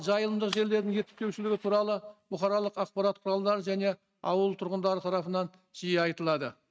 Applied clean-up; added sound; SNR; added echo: neural mask model RNNoise.